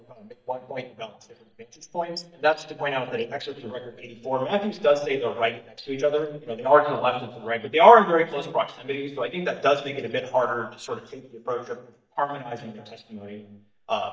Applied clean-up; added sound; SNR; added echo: neural mask model DeepFilterNet 3.